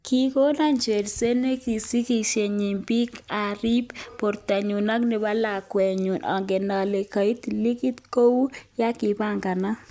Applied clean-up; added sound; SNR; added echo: none; none; none; none.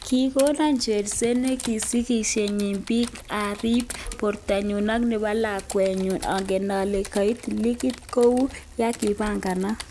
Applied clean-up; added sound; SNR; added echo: none; Typing + Bicycle; 15 dB; none.